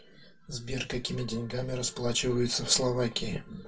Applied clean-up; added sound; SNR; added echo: none; none; none; reverberation time 0.1 s.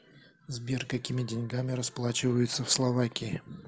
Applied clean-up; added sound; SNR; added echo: none; none; none; none.